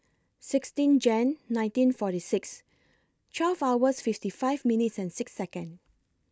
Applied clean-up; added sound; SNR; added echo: none; none; none; none.